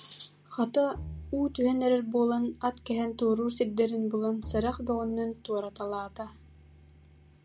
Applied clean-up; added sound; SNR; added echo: none; Bowed string instrument; 17 dB; none.